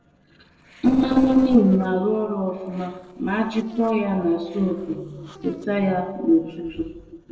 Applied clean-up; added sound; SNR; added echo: neural separator model SepFormer DNS4.